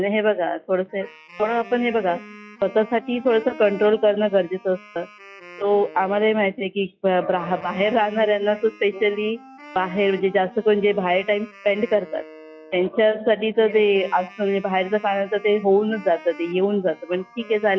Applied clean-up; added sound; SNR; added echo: classical method log-MMSE.